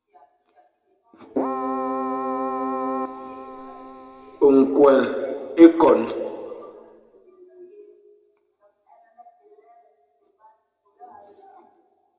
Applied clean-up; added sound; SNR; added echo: none; Keyboard (musical); 4 dB; reverberation time 1.6 s.